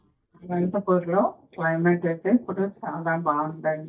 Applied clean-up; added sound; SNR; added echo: neural mask model DeepFilterNet 3.